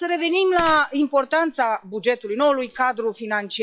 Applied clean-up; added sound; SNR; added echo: classical method log-MMSE.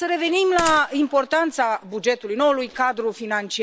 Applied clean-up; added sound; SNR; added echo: none; Gunshot, gunfire; 17 dB; none.